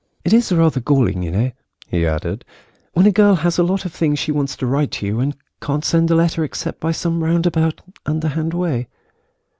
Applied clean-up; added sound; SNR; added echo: none; none; none; none.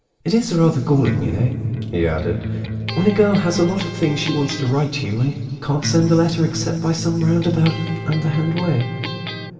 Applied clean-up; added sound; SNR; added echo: none; Electric guitar; 8 dB; reverberation time 2.9 s.